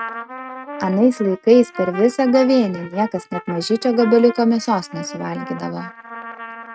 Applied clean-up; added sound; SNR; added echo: neural mask model RNNoise.